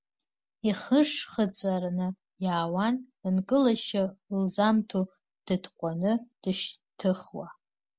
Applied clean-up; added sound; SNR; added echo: none; none; none; none.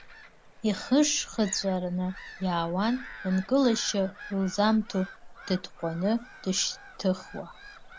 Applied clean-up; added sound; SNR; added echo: none; Gull, seagull / Bird vocalization, bird call, bird song; 17 dB; none.